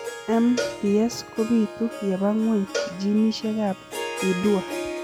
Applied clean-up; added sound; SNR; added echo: none; Cowbell + Harp; 9 dB; none.